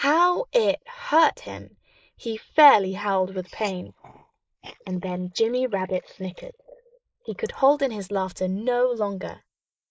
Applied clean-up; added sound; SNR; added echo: neural mask model Resemble Enhance denoiser.